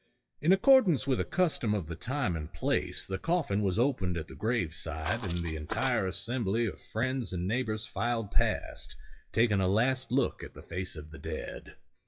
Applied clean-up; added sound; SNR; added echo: classical method WPE with log-MMSE.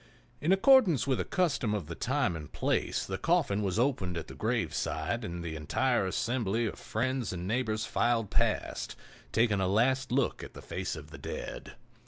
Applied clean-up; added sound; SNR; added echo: none; none; none; none.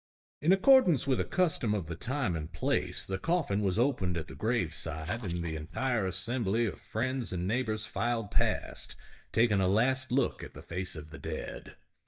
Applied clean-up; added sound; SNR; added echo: neural mask model DeepFilterNet 3.